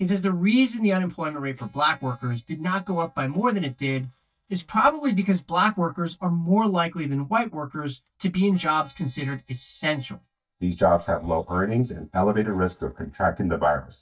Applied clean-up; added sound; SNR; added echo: neural mask model DeepFilterNet 3.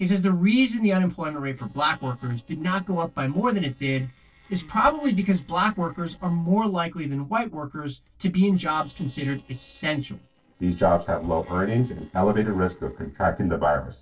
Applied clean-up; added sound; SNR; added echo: neural separator model SepFormer DNS4.